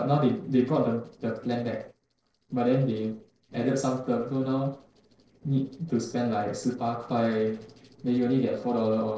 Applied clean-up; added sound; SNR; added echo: neural separator model SepFormer DNS4.